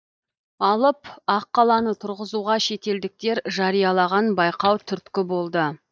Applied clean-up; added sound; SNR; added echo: neural mask model DeepFilterNet 3.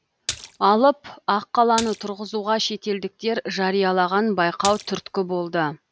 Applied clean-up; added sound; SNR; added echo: none; Splash, splatter; 13 dB; none.